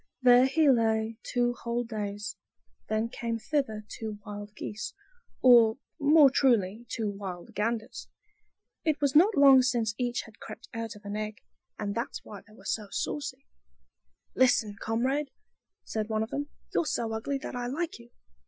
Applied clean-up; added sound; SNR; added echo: classical method Wiener filter.